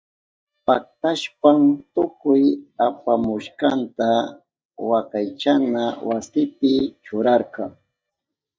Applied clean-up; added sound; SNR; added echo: neural mask model DeepFilterNet 3.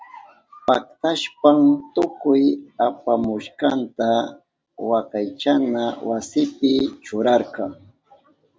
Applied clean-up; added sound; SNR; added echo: none; none; none; none.